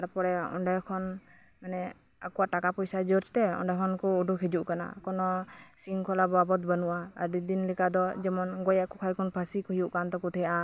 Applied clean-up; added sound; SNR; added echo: none; none; none; none.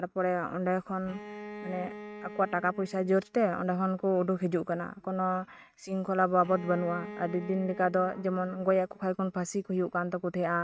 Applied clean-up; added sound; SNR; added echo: neural mask model RNNoise.